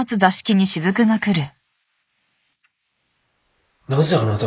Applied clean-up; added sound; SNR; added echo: neural mask model Resemble Enhance denoiser.